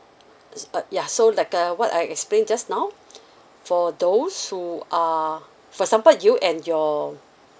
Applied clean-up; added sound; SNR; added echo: none; none; none; none.